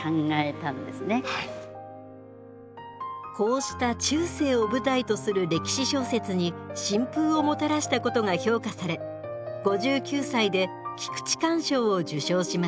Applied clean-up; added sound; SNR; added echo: none; none; none; none.